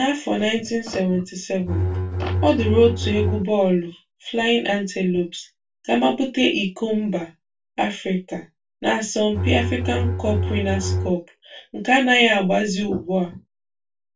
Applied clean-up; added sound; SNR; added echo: none; Bowed string instrument; 1 dB; reverberation time 0.2 s.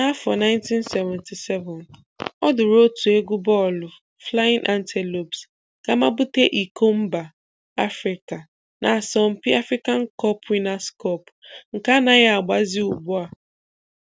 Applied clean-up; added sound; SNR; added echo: none; none; none; none.